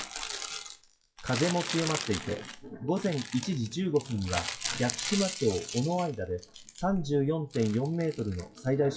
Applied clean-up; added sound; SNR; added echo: classical method WPE with log-MMSE.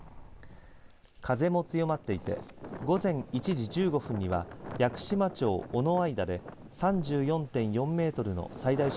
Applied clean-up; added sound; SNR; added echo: none; none; none; none.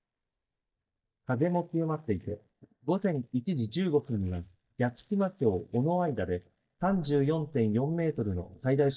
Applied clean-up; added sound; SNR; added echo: neural mask model DeepFilterNet 3.